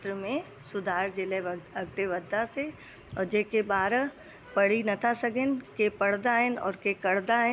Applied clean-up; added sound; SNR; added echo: none; none; none; none.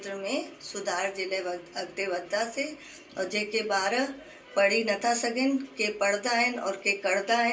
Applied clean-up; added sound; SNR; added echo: none; none; none; reverberation time 0.3 s.